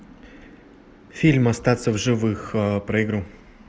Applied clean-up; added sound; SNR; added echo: none; none; none; none.